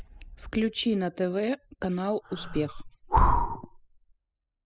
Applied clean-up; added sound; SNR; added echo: classical method spectral subtraction.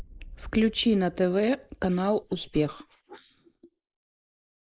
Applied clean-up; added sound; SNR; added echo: neural mask model Resemble Enhance denoiser.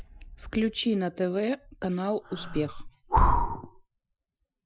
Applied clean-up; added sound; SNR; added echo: classical method Wiener filter.